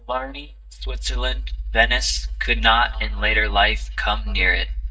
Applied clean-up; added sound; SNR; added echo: neural mask model DeepFilterNet 3.